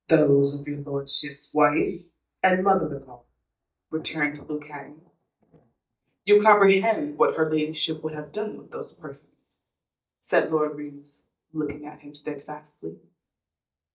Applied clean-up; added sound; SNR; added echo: neural mask model DeepFilterNet 3.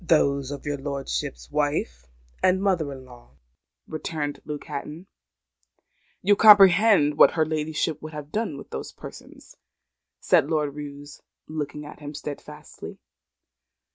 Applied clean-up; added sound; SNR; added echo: none; none; none; none.